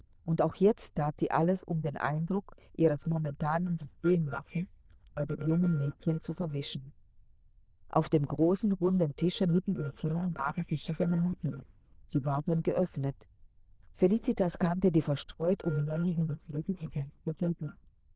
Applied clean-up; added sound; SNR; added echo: neural diffusion model UNIVERSE++.